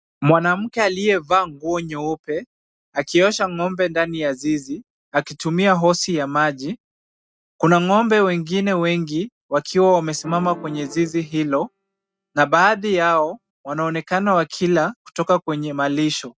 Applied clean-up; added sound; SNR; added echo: neural mask model RNNoise.